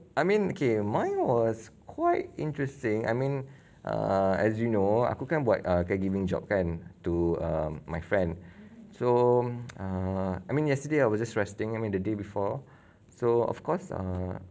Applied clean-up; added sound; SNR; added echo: none; none; none; none.